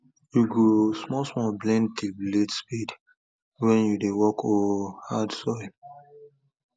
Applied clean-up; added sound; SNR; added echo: none; none; none; none.